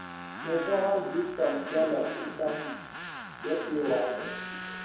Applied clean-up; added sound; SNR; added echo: none; Tools; 7 dB; reverberation time 1.0 s.